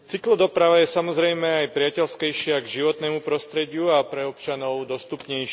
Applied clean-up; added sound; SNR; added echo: none; none; none; none.